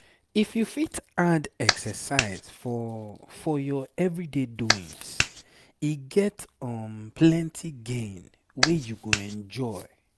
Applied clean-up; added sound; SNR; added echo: none; Clapping; -1 dB; none.